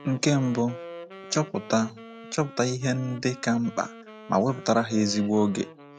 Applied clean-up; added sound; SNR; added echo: none; Wind instrument, woodwind instrument; 17 dB; none.